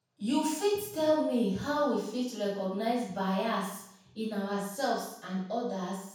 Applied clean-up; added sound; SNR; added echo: none; none; none; reverberation time 0.7 s.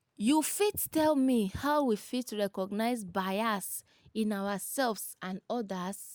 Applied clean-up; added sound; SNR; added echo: none; none; none; none.